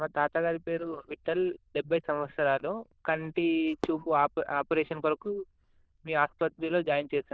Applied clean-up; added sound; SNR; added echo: neural diffusion model UNIVERSE++.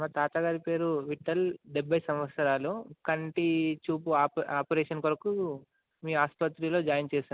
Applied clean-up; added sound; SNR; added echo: none; none; none; none.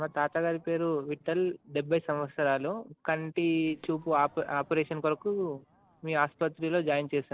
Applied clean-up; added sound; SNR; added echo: neural separator model SepFormer DNS4.